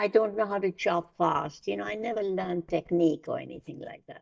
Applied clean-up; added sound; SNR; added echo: neural mask model DeepFilterNet 3.